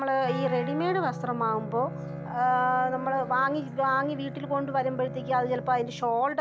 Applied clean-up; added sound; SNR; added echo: none; Wind instrument, woodwind instrument + Bowed string instrument; 9 dB; none.